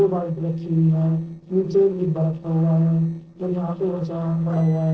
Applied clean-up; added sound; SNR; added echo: neural separator model SepFormer DNS4.